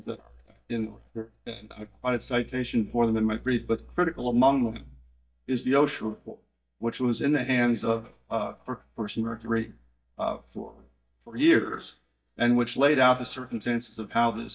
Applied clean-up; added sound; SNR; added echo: neural mask model DeepFilterNet 3.